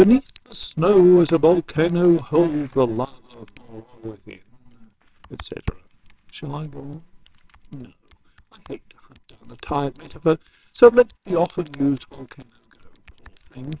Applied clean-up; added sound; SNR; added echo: neural separator model SepFormer WHAMR!.